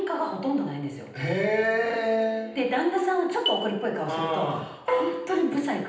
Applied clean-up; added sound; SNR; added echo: none; none; none; reverberation time 0.9 s.